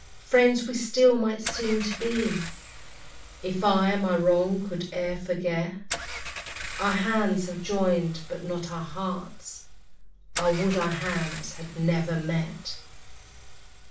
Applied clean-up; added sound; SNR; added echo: none; Engine / Car; 14 dB; reverberation time 0.3 s.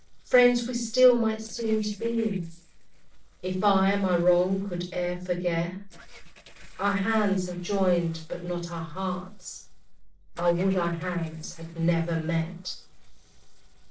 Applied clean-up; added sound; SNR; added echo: neural separator model SepFormer DNS4.